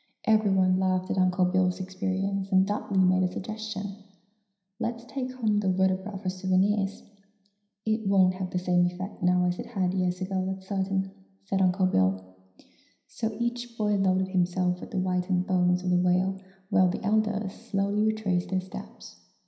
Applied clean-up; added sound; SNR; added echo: none; none; none; reverberation time 0.9 s.